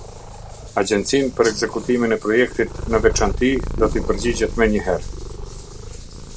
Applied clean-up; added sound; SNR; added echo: none; Purr; 8 dB; none.